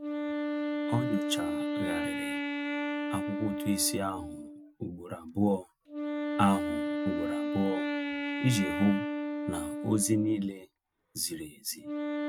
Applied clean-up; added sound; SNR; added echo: none; Wind instrument, woodwind instrument; 1 dB; none.